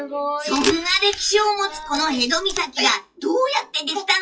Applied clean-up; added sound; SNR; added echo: classical method WPE with log-MMSE.